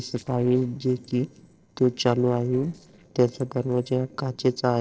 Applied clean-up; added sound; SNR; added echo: neural separator model SepFormer DNS4.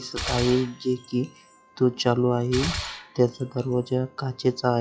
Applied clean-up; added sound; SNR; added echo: classical method log-MMSE.